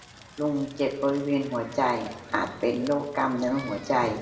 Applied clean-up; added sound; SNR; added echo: none; Crackle; 17 dB; reverberation time 0.8 s.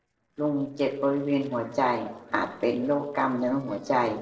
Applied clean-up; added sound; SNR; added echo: neural separator model SepFormer DNS4.